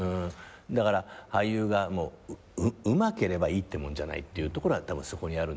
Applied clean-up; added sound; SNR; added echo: none; none; none; none.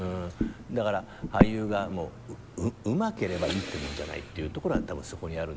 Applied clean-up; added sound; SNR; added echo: none; Breathing; 1 dB; none.